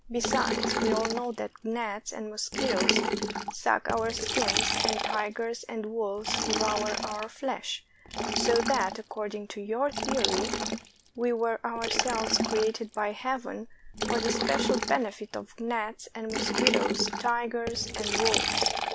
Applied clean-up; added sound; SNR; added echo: none; Liquid; 1 dB; none.